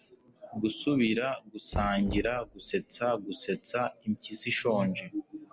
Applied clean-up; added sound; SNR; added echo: none; Knock; 11 dB; none.